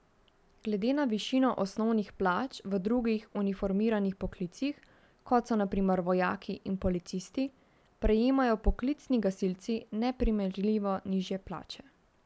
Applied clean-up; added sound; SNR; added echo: none; none; none; none.